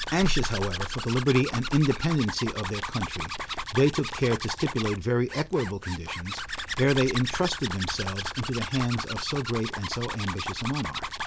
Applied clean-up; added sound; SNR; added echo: none; Zipper (clothing); 7 dB; none.